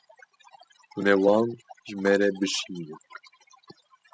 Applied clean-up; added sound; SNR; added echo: classical method spectral subtraction.